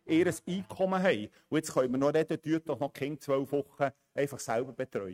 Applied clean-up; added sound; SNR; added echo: neural mask model RNNoise.